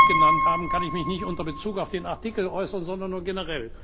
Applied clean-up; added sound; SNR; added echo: none; Piano; -4 dB; none.